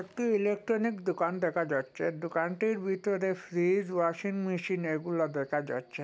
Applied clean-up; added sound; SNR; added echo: none; none; none; none.